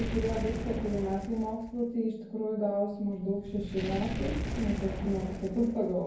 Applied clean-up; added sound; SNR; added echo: none; Fire; 6 dB; reverberation time 0.9 s.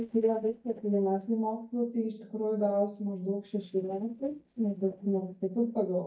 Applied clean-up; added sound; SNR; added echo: neural mask model DeepFilterNet 3.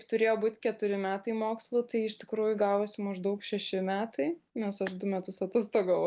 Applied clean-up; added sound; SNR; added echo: none; none; none; none.